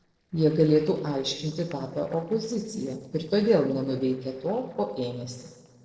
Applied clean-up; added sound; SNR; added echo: neural separator model SepFormer DNS4.